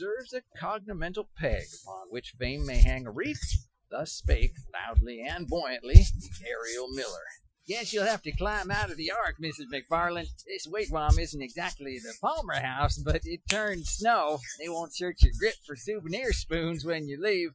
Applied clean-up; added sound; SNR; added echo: classical method Wiener filter.